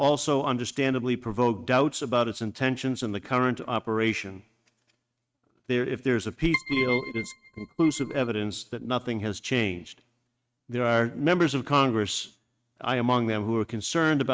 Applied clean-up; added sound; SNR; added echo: neural mask model RNNoise.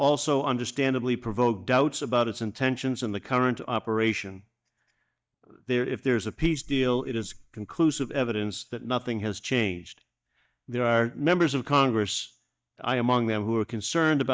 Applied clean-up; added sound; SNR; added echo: neural mask model DeepFilterNet 3.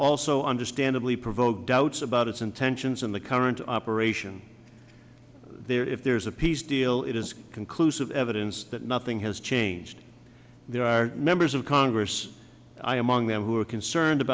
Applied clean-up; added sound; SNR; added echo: none; none; none; none.